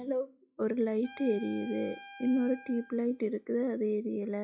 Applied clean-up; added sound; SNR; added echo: classical method log-MMSE.